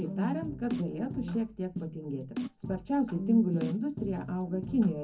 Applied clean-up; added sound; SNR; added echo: none; Snare drum; 9 dB; reverberation time 0.4 s.